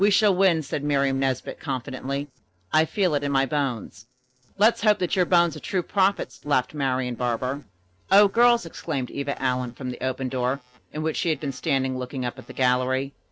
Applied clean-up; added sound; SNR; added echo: neural separator model SepFormer DNS4.